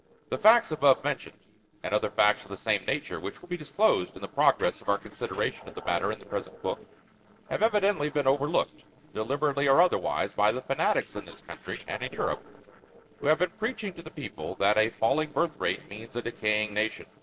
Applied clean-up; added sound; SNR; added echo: neural separator model SepFormer DNS4.